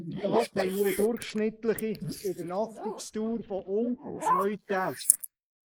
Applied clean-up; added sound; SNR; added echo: neural mask model Resemble Enhance denoiser.